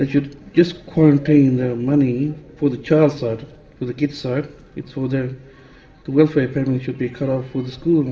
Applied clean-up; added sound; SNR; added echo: none; none; none; reverberation time 1.3 s.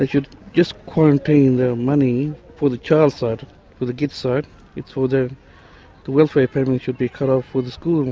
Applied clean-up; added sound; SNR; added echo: none; none; none; none.